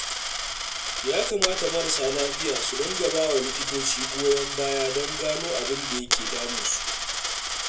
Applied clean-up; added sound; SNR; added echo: none; Coin (dropping); 1 dB; reverberation time 0.2 s.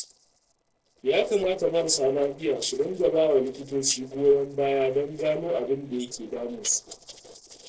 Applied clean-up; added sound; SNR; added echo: neural separator model SepFormer DNS4.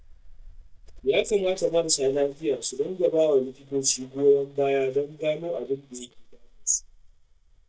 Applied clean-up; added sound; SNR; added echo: neural mask model DeepFilterNet 3.